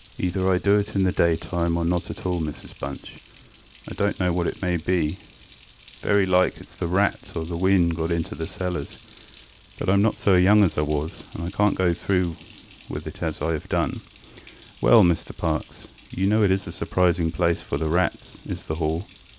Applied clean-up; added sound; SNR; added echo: none; Water tap, faucet; 18 dB; none.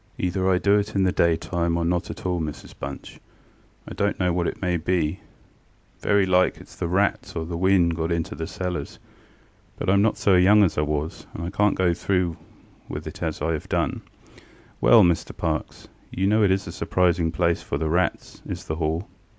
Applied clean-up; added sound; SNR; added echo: none; none; none; none.